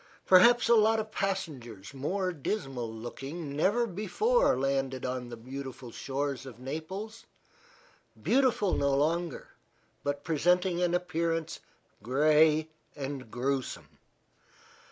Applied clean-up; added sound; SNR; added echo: none; none; none; none.